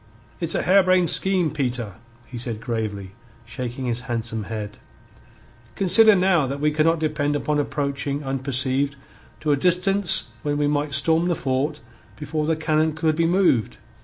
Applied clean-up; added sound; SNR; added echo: none; none; none; none.